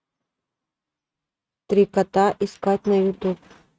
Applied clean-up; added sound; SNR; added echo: neural mask model RNNoise.